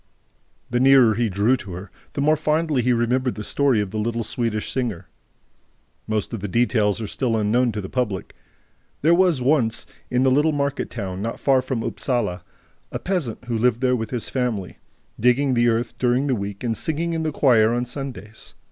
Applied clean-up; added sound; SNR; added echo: none; none; none; none.